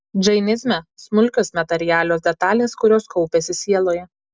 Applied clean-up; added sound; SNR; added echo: none; none; none; none.